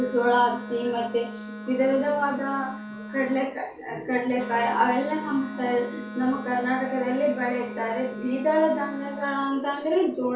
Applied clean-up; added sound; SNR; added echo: none; Wind instrument, woodwind instrument; 12 dB; reverberation time 0.3 s.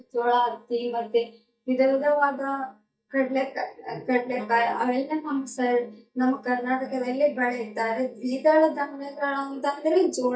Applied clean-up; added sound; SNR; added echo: neural mask model DeepFilterNet 3.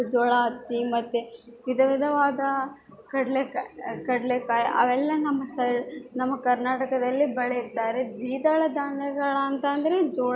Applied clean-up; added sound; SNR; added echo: none; none; none; none.